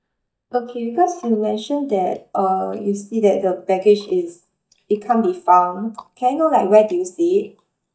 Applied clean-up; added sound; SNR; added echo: neural mask model DeepFilterNet 3.